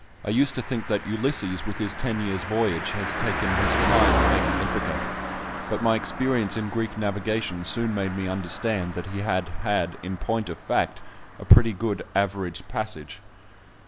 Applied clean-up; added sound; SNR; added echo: none; Car passing by; 5 dB; none.